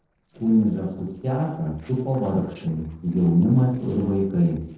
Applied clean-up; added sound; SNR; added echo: neural separator model SepFormer DNS4.